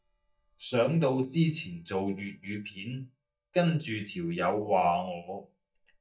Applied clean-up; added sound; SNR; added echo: neural mask model DeepFilterNet 3.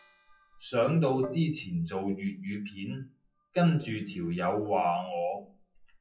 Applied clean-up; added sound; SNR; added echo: classical method WPE with log-MMSE.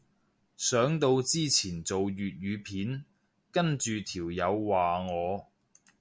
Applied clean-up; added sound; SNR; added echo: none; none; none; none.